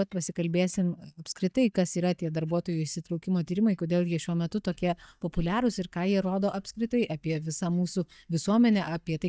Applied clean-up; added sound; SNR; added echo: neural mask model DeepFilterNet 3.